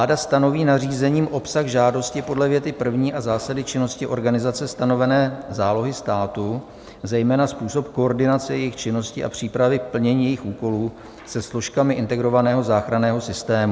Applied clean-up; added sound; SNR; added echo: none; none; none; none.